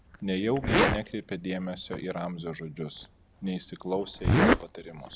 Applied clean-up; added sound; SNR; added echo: none; Zipper (clothing); -3 dB; none.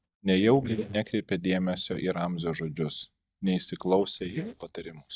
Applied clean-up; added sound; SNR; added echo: neural mask model DeepFilterNet 3.